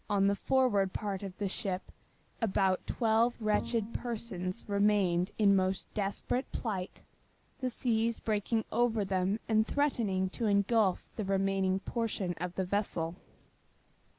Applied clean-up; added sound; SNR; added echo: none; Bowed string instrument; 13 dB; none.